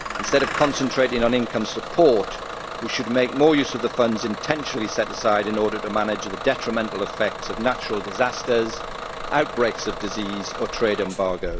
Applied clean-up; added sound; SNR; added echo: none; Engine starting / Bus; 8 dB; none.